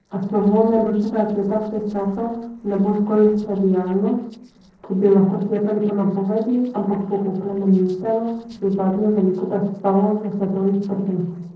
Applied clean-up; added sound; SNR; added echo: neural separator model SepFormer DNS4.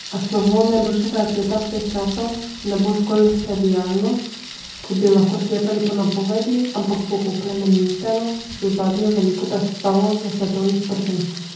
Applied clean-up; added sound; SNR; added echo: none; Thunder; 15 dB; reverberation time 0.7 s.